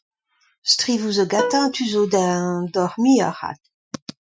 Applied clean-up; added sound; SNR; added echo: classical method Wiener filter.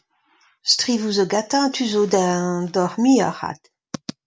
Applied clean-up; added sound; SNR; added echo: none; none; none; none.